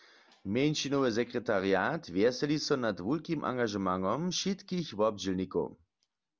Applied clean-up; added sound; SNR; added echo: none; none; none; none.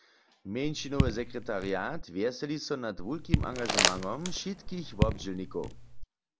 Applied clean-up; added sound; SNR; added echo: none; Raindrop / Drip + Crumpling, crinkling; -3 dB; none.